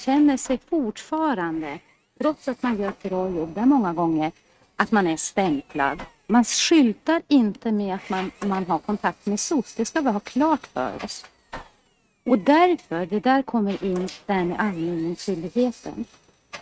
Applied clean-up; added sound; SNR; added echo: neural mask model RNNoise.